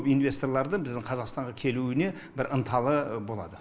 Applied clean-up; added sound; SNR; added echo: none; none; none; none.